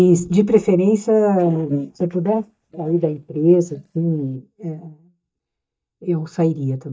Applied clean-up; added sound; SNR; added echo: neural mask model DeepFilterNet 3.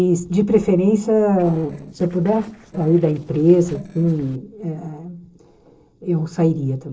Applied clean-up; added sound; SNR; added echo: neural separator model SepFormer DNS4.